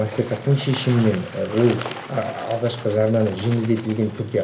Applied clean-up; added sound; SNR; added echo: none; Water / Bird; 14 dB; reverberation time 0.3 s.